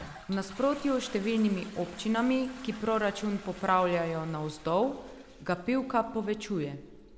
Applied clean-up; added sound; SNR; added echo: none; Toilet flush; 18 dB; none.